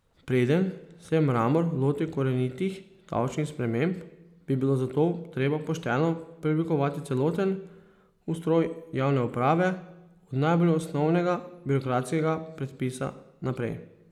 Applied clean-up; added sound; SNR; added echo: none; none; none; none.